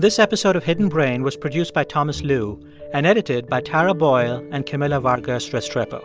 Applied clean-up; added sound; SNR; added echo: none; none; none; none.